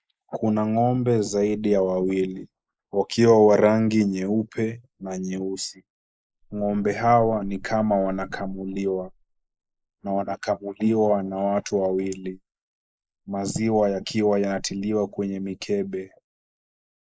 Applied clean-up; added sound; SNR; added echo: neural mask model Resemble Enhance denoiser.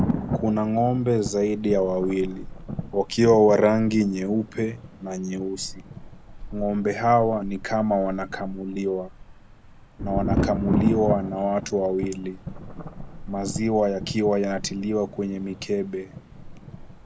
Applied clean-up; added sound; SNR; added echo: none; Thunder; 8 dB; none.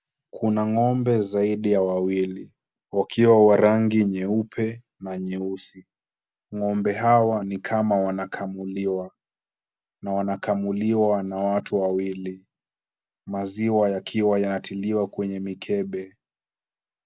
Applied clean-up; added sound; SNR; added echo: none; none; none; none.